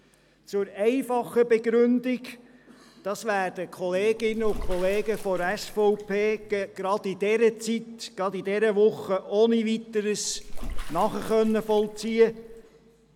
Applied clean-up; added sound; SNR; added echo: none; Bathtub (filling or washing) / Water / Splash, splatter; 8 dB; none.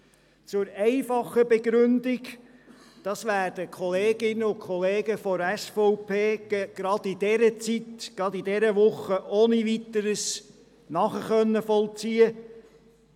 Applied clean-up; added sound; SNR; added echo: none; none; none; none.